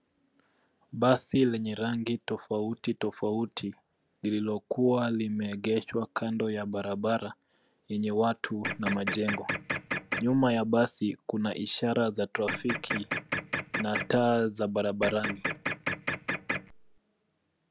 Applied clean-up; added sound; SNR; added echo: none; Printer; 4 dB; none.